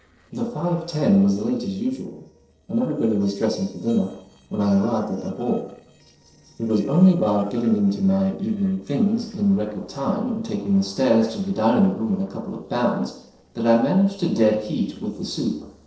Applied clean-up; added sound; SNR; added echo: neural separator model SepFormer DNS4.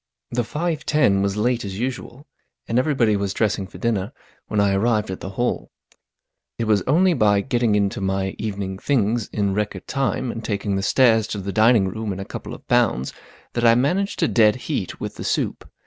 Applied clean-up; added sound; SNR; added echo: none; none; none; none.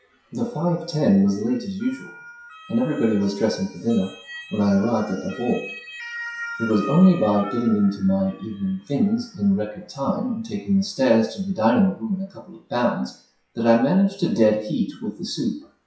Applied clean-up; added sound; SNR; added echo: classical method WPE with log-MMSE.